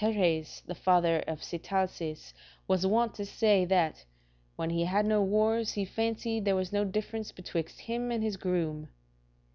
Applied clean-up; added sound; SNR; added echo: none; none; none; none.